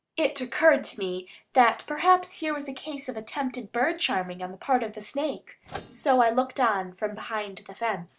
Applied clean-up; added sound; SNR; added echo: neural separator model SepFormer DNS4.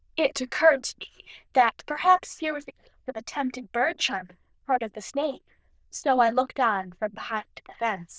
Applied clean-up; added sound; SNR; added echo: neural diffusion model UNIVERSE++.